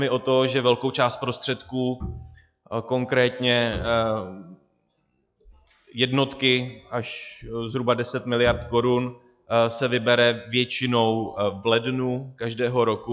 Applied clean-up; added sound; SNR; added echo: classical method log-MMSE.